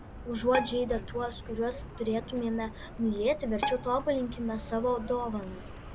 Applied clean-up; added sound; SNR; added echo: none; Car + Bowed string instrument; 8 dB; none.